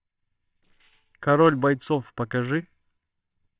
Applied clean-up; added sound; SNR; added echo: neural separator model SepFormer WHAMR!.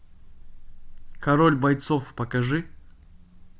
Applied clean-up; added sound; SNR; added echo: none; none; none; none.